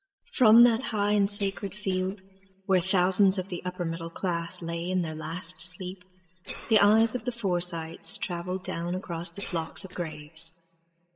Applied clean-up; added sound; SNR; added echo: neural separator model SepFormer DNS4.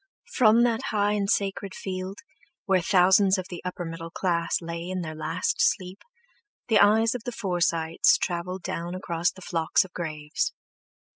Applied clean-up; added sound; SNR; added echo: none; none; none; none.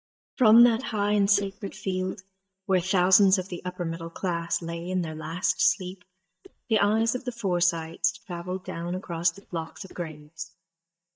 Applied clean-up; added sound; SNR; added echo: neural mask model DeepFilterNet 3.